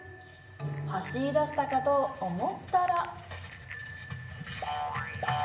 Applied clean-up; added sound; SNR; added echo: none; Bicycle bell; 16 dB; reverberation time 1.0 s.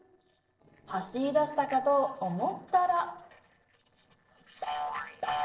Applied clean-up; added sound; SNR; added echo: neural separator model SepFormer DNS4.